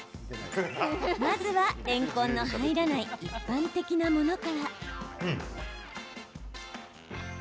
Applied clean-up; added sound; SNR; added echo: none; none; none; none.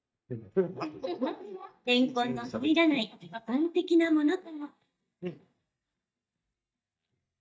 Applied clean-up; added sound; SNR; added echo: neural mask model DeepFilterNet 3.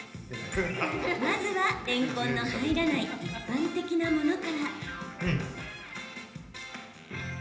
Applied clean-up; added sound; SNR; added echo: none; Bass drum; 19 dB; reverberation time 1.0 s.